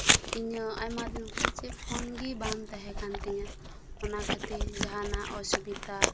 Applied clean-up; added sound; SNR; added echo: none; Chewing, mastication; -5 dB; none.